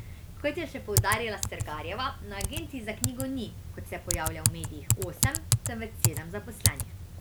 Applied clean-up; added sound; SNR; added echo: none; Typing; -4 dB; none.